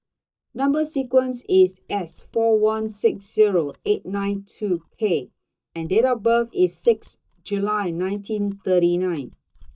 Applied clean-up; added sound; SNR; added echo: neural mask model DeepFilterNet 3.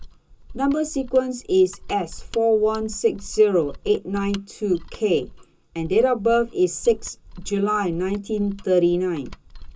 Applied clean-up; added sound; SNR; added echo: none; Mechanisms; 16 dB; reverberation time 0.2 s.